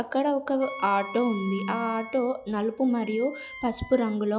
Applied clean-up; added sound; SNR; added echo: classical method log-MMSE.